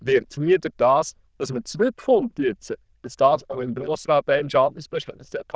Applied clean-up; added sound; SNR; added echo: neural diffusion model UNIVERSE++.